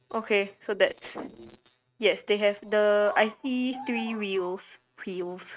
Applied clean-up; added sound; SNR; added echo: neural mask model RNNoise.